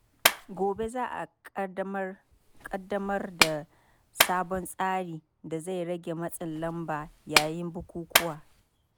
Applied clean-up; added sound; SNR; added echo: none; Clapping; -1 dB; none.